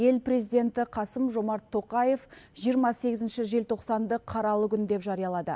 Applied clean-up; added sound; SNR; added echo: none; none; none; none.